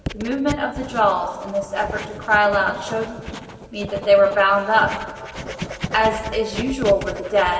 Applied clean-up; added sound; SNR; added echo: none; Writing; 12 dB; reverberation time 2.2 s.